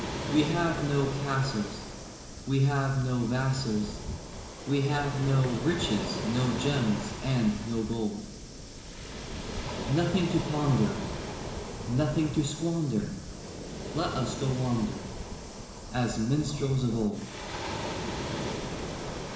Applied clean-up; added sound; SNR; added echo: none; Waves, surf; 7 dB; reverberation time 1.3 s.